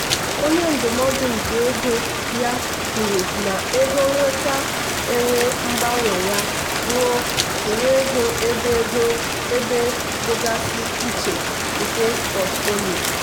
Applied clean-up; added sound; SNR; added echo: none; Rain; 0 dB; none.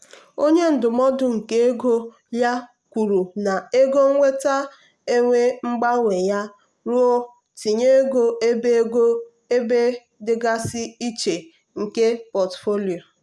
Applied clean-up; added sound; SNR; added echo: none; none; none; none.